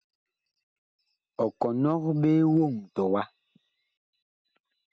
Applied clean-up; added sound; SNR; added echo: none; none; none; none.